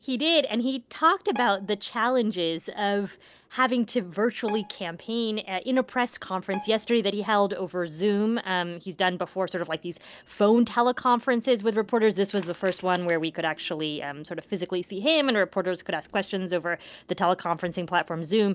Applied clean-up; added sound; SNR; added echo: none; Bowed string instrument + Crushing; 19 dB; none.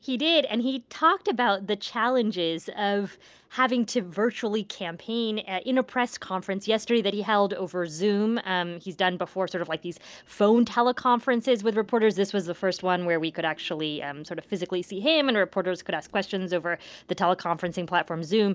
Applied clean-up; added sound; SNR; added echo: none; none; none; none.